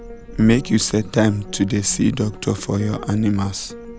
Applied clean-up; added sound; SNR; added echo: none; Piano + Thunder / Rain; 15 dB; none.